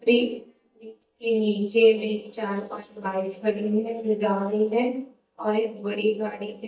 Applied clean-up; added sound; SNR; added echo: neural mask model DeepFilterNet 3.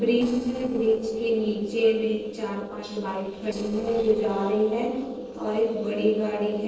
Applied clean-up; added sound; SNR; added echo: neural separator model SepFormer DNS4.